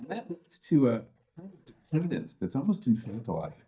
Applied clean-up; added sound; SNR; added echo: neural mask model DeepFilterNet 3.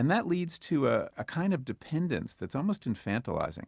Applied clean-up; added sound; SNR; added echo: none; none; none; none.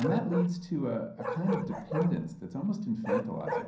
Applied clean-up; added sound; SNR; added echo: none; Bark; 4 dB; reverberation time 0.6 s.